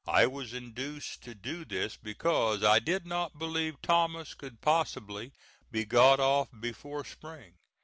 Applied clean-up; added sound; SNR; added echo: none; none; none; none.